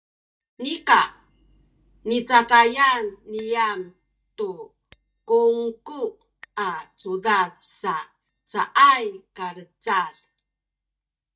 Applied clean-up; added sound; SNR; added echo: neural mask model DeepFilterNet 3.